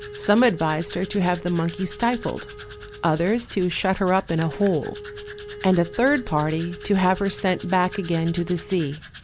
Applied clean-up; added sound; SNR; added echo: none; Wind instrument, woodwind instrument + Domestic sounds, home sounds; 14 dB; none.